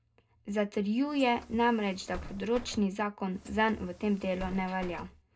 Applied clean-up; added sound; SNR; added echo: none; Bus; 16 dB; reverberation time 0.2 s.